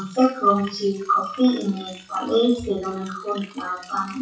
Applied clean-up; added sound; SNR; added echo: classical method WPE with log-MMSE.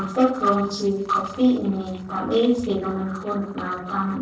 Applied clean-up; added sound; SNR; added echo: neural separator model SepFormer DNS4.